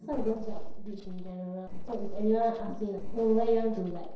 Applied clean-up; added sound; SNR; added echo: neural separator model SepFormer DNS4.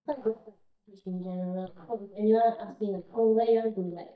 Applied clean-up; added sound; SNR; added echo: neural mask model DeepFilterNet 3.